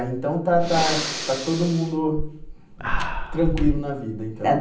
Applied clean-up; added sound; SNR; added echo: none; Breathing; 3 dB; reverberation time 0.6 s.